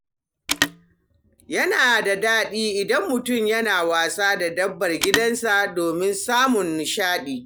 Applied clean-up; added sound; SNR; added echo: none; Telephone; 10 dB; none.